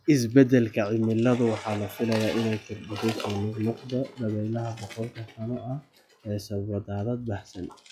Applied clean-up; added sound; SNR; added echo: classical method log-MMSE.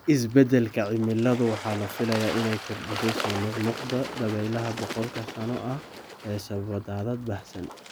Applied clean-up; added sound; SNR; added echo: none; Water / Bird; 10 dB; none.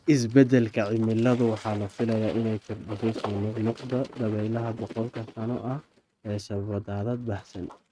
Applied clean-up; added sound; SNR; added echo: neural mask model RNNoise.